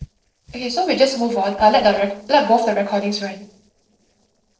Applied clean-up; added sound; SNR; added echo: neural separator model SepFormer DNS4.